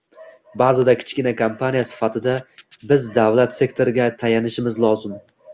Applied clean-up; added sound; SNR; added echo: none; none; none; none.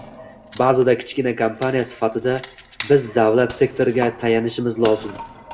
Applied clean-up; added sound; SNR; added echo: none; Wood; 16 dB; reverberation time 0.4 s.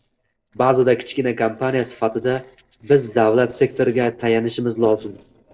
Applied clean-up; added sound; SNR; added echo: neural separator model SepFormer DNS4.